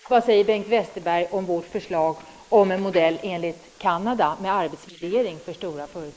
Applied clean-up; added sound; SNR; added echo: neural mask model Resemble Enhance denoiser.